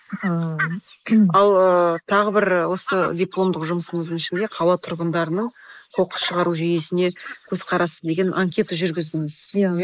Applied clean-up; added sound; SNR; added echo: neural mask model Resemble Enhance denoiser.